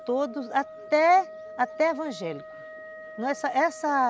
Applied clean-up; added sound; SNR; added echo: none; Wind instrument, woodwind instrument; 16 dB; none.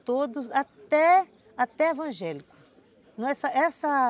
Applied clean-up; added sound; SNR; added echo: none; none; none; none.